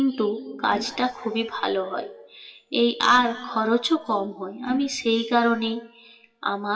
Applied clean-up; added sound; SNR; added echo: classical method WPE with log-MMSE.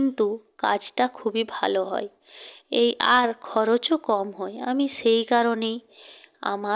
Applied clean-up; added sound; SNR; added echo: none; none; none; none.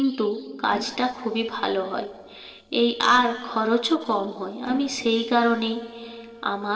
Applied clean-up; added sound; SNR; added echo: neural separator model SepFormer DNS4.